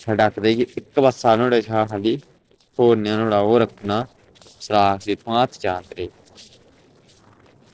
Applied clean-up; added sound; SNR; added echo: neural separator model SepFormer DNS4.